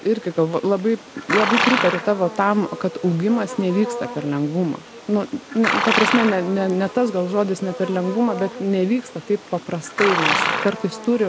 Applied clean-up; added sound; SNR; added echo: none; Livestock, farm animals, working animals; 5 dB; none.